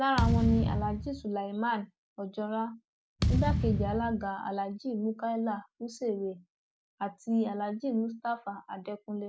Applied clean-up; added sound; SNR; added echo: none; Thump, thud; -3 dB; none.